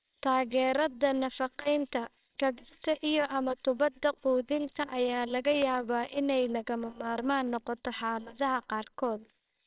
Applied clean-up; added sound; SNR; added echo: neural separator model SepFormer WHAMR!.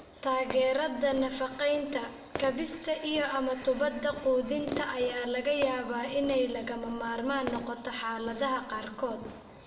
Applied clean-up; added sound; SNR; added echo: none; Fireworks; 15 dB; reverberation time 0.8 s.